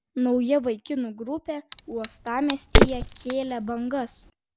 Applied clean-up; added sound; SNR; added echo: none; Crack; -1 dB; none.